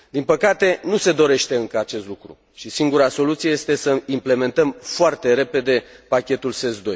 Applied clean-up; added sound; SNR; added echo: none; none; none; none.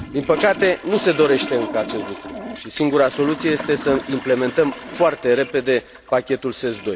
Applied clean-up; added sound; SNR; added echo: none; Toilet flush; 12 dB; none.